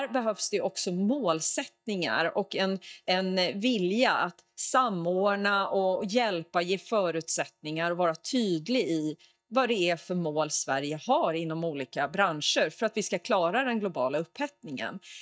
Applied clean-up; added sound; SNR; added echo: neural mask model DeepFilterNet 3.